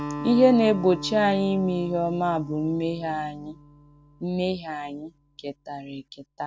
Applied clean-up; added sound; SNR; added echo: none; Acoustic guitar; 14 dB; none.